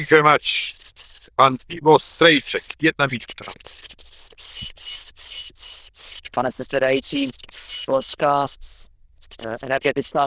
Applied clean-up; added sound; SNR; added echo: neural diffusion model UNIVERSE++.